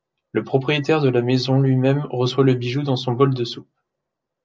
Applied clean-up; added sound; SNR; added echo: none; none; none; none.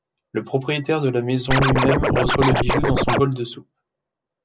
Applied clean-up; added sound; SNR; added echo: none; Scratching (performance technique); -3 dB; none.